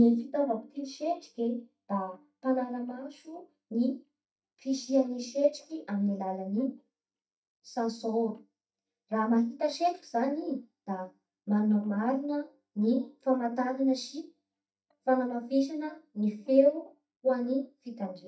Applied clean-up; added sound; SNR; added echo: neural mask model DeepFilterNet 3.